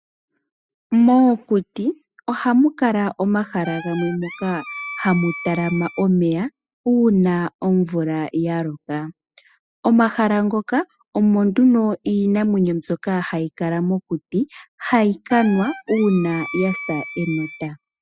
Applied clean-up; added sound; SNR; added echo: classical method spectral subtraction.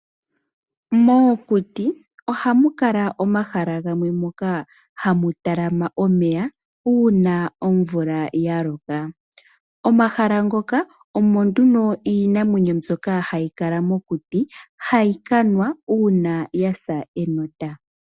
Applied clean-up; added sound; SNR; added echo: none; none; none; none.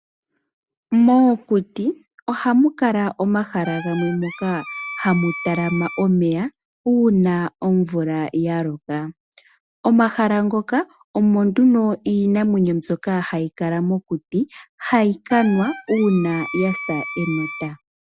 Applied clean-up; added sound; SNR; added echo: none; Wind instrument, woodwind instrument; 12 dB; none.